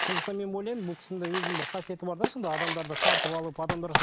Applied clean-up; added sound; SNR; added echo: none; Coin (dropping); -3 dB; none.